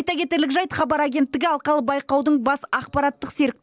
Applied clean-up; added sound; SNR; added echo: none; none; none; none.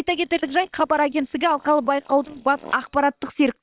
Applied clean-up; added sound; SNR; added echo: neural separator model SepFormer WHAM!.